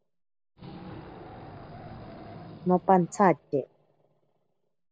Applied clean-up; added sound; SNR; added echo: none; Wild animals; 17 dB; none.